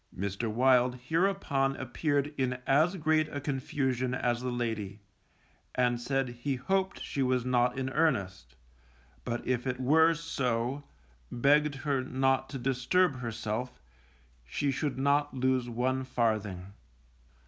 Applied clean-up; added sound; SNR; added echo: none; none; none; none.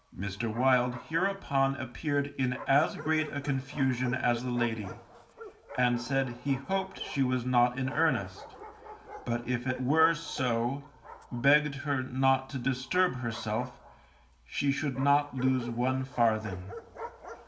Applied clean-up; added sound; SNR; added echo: none; Bark; 16 dB; reverberation time 0.4 s.